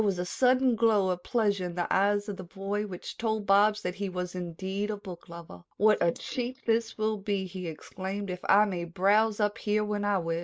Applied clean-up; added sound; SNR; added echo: neural mask model Resemble Enhance denoiser.